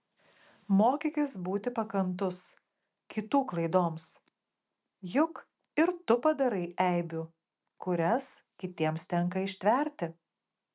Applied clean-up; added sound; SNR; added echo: none; none; none; none.